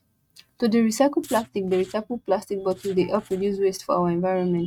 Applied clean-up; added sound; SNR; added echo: neural mask model RNNoise.